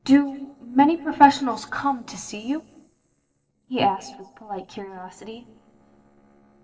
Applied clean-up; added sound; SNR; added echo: neural separator model SepFormer DNS4.